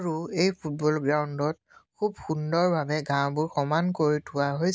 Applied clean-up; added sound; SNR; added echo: none; none; none; none.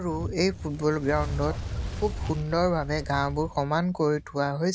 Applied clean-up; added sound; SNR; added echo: none; Fire; 8 dB; none.